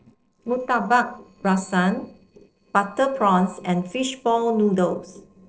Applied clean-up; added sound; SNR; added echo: neural separator model SepFormer DNS4.